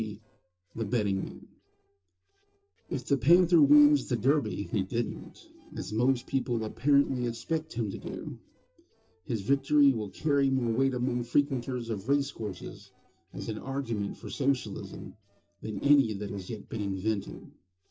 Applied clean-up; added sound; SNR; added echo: neural separator model SepFormer DNS4.